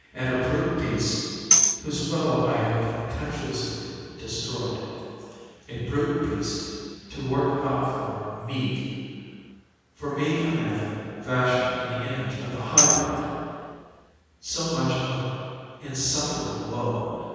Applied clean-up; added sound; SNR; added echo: none; Tambourine; -3 dB; reverberation time 2.1 s.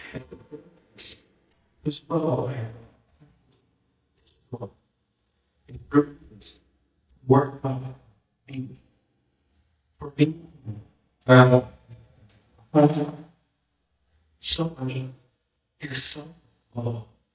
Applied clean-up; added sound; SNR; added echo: neural mask model DeepFilterNet 3.